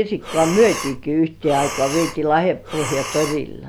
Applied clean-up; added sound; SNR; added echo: none; Breathing; 10 dB; none.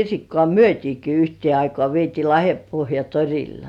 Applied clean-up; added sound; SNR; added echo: none; none; none; none.